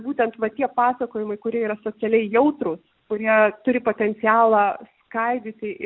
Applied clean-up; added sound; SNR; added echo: none; none; none; none.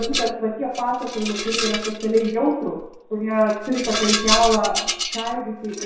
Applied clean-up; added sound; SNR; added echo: none; Rattle; 5 dB; reverberation time 0.7 s.